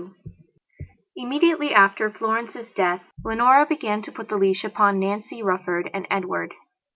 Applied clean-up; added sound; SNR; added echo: none; none; none; none.